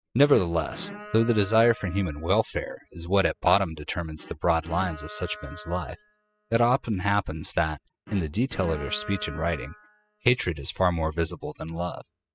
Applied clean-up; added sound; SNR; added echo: classical method spectral subtraction.